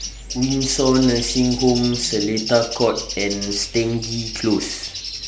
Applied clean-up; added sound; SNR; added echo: none; Bird; 9 dB; none.